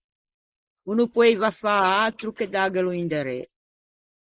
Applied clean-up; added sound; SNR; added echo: neural mask model Resemble Enhance denoiser.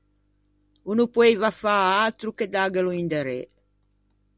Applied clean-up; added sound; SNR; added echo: none; none; none; none.